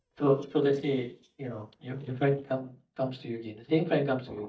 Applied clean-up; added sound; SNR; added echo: neural mask model DeepFilterNet 3.